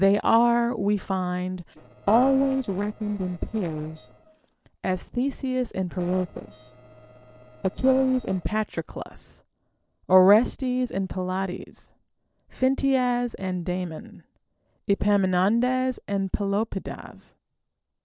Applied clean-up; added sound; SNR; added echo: neural separator model SepFormer DNS4.